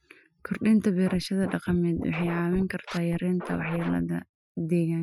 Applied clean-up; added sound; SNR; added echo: classical method Wiener filter.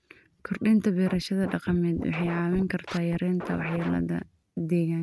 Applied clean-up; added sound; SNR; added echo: neural mask model RNNoise.